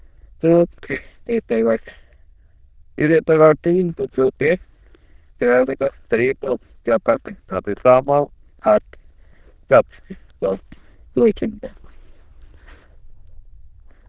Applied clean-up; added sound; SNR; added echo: neural diffusion model UNIVERSE++.